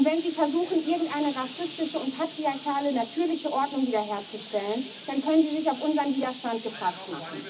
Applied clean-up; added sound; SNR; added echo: none; Bird; 13 dB; reverberation time 0.4 s.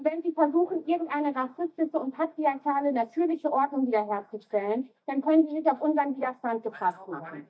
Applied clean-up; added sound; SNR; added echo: neural mask model DeepFilterNet 3.